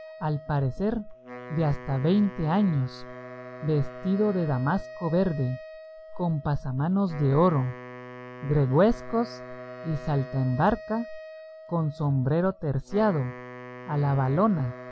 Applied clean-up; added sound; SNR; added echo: none; Wind instrument, woodwind instrument + Wind instrument, woodwind instrument; 15 dB; none.